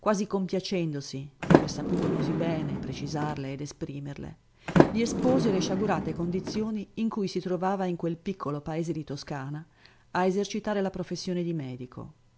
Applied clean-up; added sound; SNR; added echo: none; Sliding door; -3 dB; none.